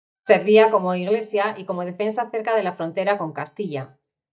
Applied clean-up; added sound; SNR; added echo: neural mask model DeepFilterNet 3.